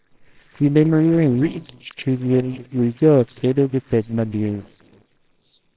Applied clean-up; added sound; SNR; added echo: neural separator model SepFormer WHAMR!.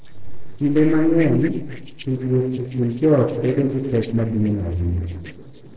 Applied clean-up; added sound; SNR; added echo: neural separator model SepFormer DNS4.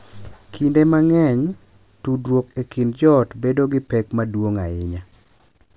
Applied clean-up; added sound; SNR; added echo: none; none; none; none.